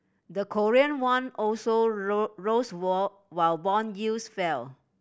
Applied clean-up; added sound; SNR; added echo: none; none; none; none.